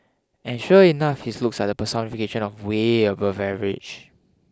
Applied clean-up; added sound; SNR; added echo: none; none; none; none.